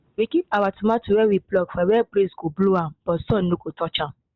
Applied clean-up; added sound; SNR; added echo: none; none; none; none.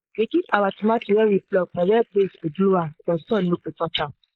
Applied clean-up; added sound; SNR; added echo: neural mask model Resemble Enhance denoiser.